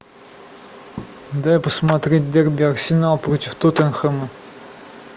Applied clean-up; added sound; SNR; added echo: none; Clapping; 17 dB; none.